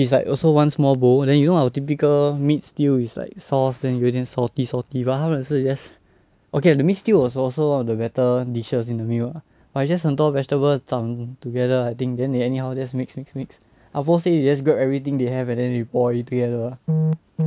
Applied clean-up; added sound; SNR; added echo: none; none; none; none.